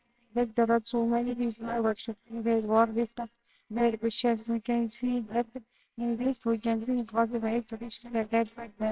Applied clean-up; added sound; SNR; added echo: neural separator model SepFormer WHAMR!.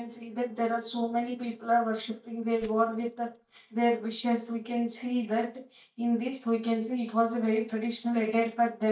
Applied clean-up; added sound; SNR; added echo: neural mask model DeepFilterNet 3.